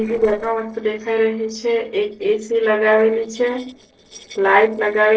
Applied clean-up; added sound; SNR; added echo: neural separator model SepFormer DNS4.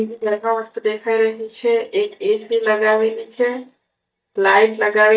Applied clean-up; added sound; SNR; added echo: neural mask model DeepFilterNet 3.